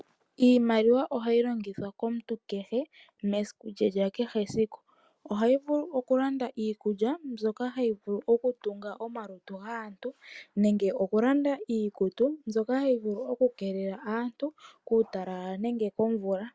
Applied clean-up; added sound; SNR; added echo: none; none; none; none.